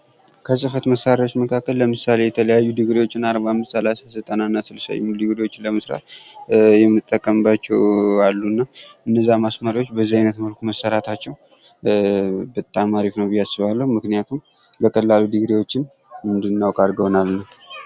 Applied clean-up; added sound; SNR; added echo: none; none; none; none.